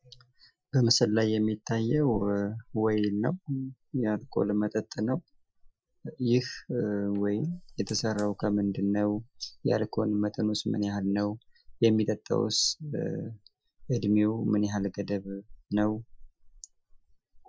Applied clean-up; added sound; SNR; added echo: classical method Wiener filter.